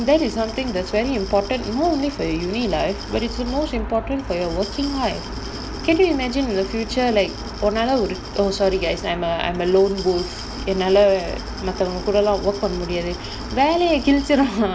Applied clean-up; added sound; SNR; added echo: none; Glass; 18 dB; none.